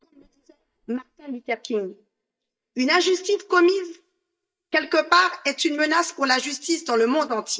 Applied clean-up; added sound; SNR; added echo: neural mask model DeepFilterNet 3.